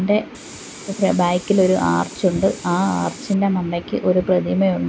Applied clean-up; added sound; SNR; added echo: none; Hiss; 19 dB; none.